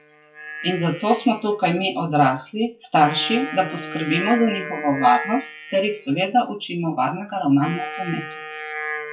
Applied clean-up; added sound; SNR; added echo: classical method WPE with log-MMSE.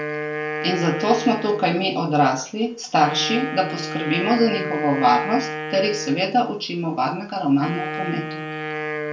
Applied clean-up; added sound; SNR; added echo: none; Wind instrument, woodwind instrument; 8 dB; reverberation time 0.3 s.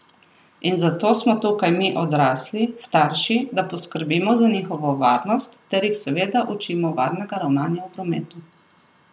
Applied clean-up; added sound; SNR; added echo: none; none; none; none.